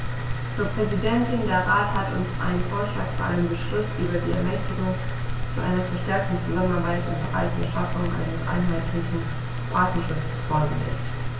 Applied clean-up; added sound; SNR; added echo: none; Crackle; 10 dB; reverberation time 0.2 s.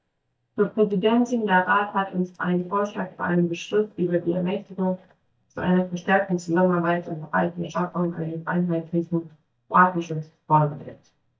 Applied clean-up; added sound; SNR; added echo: neural mask model DeepFilterNet 3.